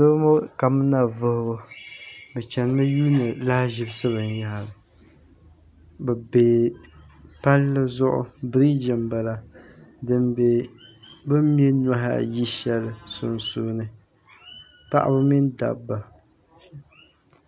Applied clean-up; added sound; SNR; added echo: none; none; none; none.